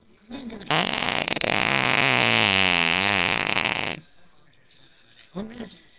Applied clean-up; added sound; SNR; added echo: neural separator model SepFormer WHAMR!.